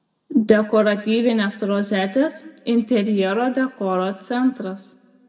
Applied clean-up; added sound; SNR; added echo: none; none; none; reverberation time 1.2 s.